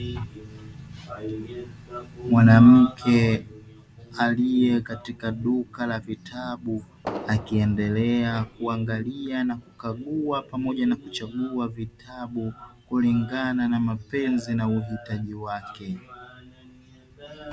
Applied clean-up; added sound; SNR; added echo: none; Fireworks; 16 dB; none.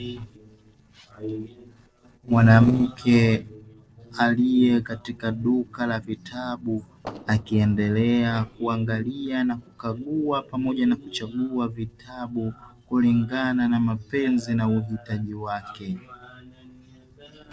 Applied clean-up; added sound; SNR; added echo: neural separator model SepFormer DNS4.